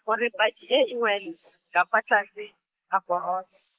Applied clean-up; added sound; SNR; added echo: neural mask model Resemble Enhance denoiser.